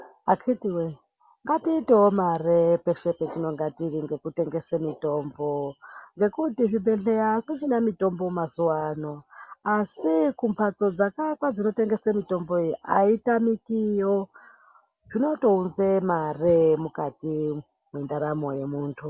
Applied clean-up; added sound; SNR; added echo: none; none; none; none.